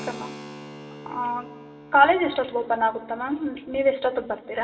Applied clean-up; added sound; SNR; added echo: none; Keyboard (musical); 17 dB; reverberation time 2.1 s.